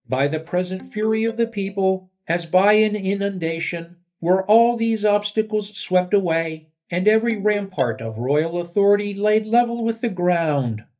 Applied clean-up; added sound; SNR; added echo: neural mask model DeepFilterNet 3.